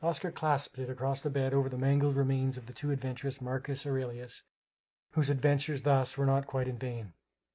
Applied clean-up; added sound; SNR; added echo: none; none; none; none.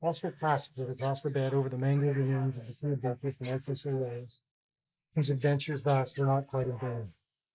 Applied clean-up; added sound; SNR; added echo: neural mask model Resemble Enhance denoiser.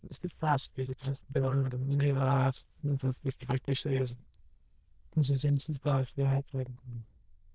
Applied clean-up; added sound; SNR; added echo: neural diffusion model UNIVERSE++.